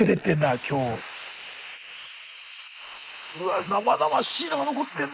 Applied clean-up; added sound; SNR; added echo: neural mask model Resemble Enhance denoiser.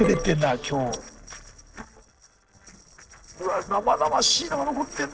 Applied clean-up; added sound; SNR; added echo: neural separator model SepFormer DNS4.